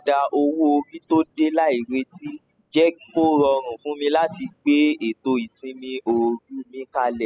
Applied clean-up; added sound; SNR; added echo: classical method spectral subtraction.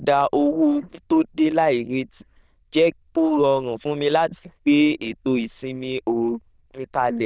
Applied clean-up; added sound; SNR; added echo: neural diffusion model UNIVERSE++.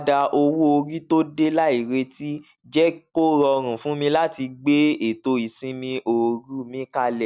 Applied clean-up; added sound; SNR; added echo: none; none; none; none.